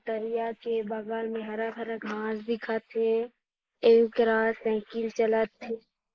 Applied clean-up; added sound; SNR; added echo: neural mask model Resemble Enhance denoiser.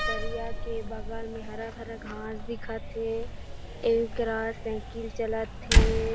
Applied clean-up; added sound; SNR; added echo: none; Slam; -3 dB; none.